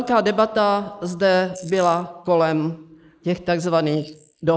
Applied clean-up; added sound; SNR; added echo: neural mask model Resemble Enhance denoiser.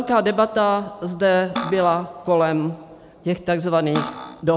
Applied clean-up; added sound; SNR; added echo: none; Cutlery, silverware; 8 dB; none.